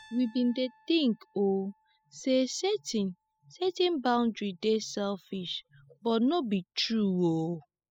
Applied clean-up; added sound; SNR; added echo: classical method spectral subtraction.